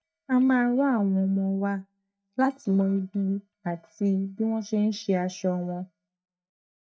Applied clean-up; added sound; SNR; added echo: neural mask model DeepFilterNet 3.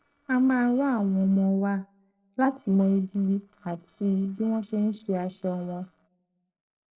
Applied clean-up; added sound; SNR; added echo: neural separator model SepFormer DNS4.